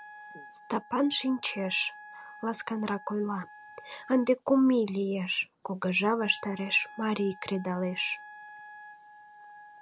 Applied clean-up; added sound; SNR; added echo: none; Wind instrument, woodwind instrument; 19 dB; none.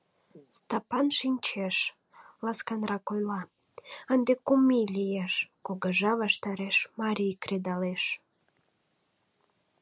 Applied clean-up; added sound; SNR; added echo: none; none; none; none.